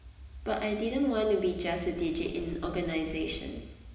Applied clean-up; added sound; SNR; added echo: none; Bird; 16 dB; reverberation time 1.0 s.